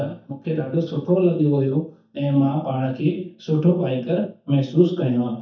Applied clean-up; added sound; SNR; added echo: neural mask model DeepFilterNet 3.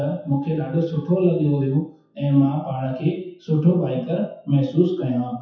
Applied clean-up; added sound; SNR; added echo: classical method WPE with log-MMSE.